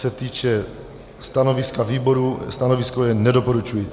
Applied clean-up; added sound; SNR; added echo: none; none; none; none.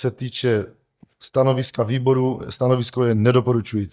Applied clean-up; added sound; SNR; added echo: neural mask model DeepFilterNet 3.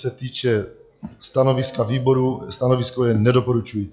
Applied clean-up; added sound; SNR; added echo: classical method log-MMSE.